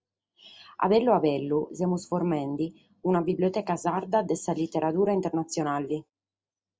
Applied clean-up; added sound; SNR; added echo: none; none; none; none.